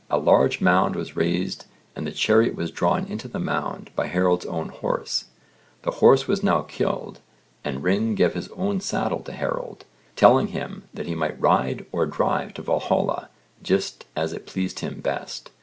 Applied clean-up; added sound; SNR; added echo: none; none; none; none.